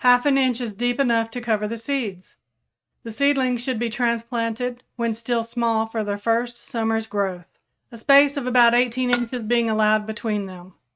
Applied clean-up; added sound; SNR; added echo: neural mask model RNNoise.